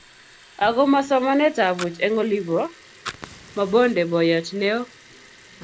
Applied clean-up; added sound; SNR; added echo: none; Liquid + Fire; 20 dB; none.